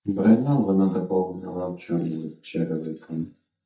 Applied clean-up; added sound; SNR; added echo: neural mask model DeepFilterNet 3.